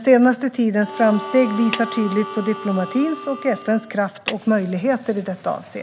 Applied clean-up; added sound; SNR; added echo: none; Clapping + Harmonica; 12 dB; none.